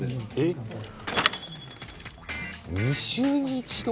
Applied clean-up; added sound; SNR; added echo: none; Bicycle; 4 dB; none.